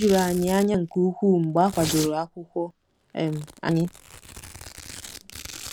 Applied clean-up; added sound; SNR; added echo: none; Domestic sounds, home sounds; 14 dB; none.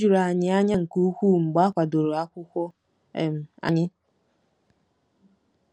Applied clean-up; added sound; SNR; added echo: none; none; none; none.